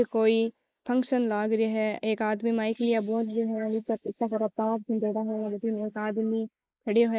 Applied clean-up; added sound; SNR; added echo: neural mask model Resemble Enhance denoiser.